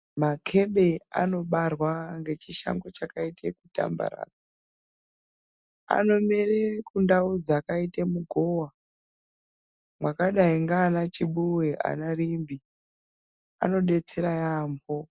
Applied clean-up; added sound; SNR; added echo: none; none; none; none.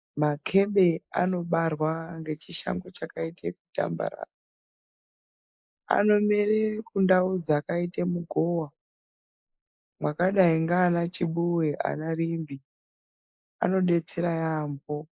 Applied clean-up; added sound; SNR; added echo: neural mask model Resemble Enhance denoiser.